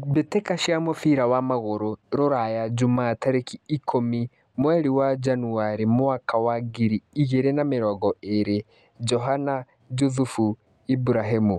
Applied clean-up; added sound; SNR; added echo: none; none; none; none.